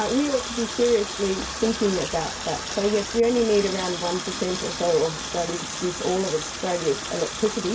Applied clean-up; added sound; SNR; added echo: none; Water tap, faucet; 7 dB; reverberation time 0.2 s.